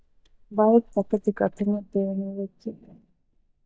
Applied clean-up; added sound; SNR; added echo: neural mask model DeepFilterNet 3.